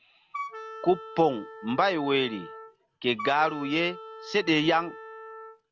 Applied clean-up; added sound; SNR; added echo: none; Wind instrument, woodwind instrument; 13 dB; none.